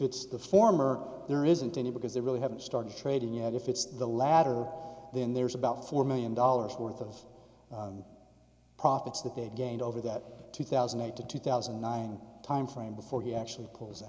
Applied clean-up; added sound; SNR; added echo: none; none; none; none.